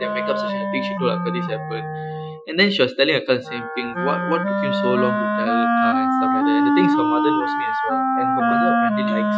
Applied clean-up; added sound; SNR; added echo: classical method Wiener filter.